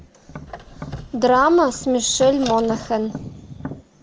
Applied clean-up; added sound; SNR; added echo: none; Tap + Squeak; 15 dB; none.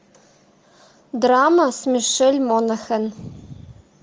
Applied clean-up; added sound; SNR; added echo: none; none; none; none.